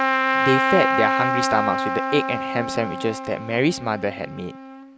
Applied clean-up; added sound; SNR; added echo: none; Trumpet; -1 dB; none.